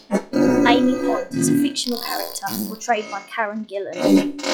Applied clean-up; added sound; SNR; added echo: classical method log-MMSE.